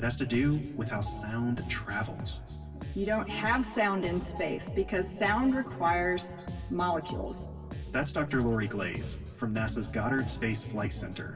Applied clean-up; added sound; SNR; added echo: none; Bass guitar; 10 dB; reverberation time 2.4 s.